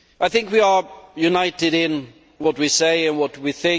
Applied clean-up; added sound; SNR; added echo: none; none; none; none.